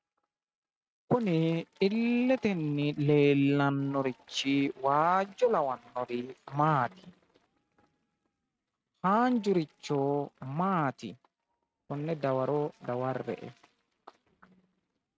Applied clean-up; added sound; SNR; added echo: neural mask model RNNoise.